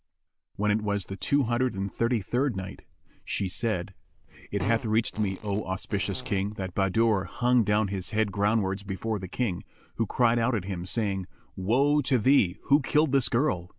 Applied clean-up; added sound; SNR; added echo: none; Fart; 15 dB; none.